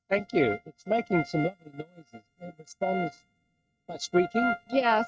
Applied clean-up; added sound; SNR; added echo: neural mask model RNNoise.